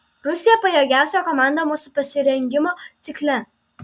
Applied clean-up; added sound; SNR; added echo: none; none; none; none.